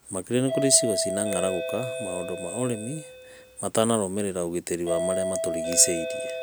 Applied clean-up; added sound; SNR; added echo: none; Doorbell; 5 dB; none.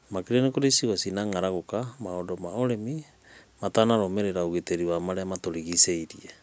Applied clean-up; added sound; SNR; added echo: none; none; none; none.